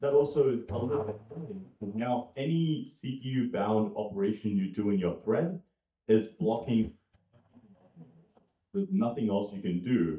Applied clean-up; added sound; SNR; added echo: neural mask model DeepFilterNet 3.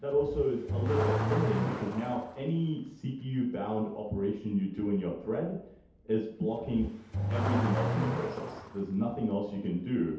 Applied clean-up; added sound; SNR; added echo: none; Accelerating, revving, vroom / Car; 4 dB; reverberation time 0.8 s.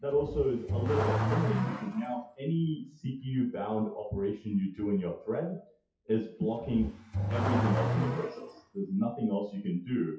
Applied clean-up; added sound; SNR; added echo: classical method WPE with log-MMSE.